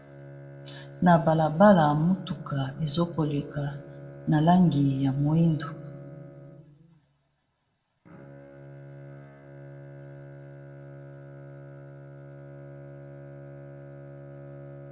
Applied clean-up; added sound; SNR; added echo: none; Bowed string instrument; 16 dB; reverberation time 0.5 s.